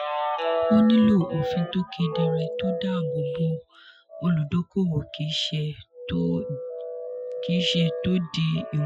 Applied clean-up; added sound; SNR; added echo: classical method Wiener filter.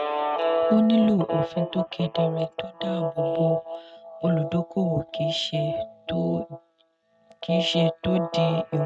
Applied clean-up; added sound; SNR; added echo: neural mask model RNNoise.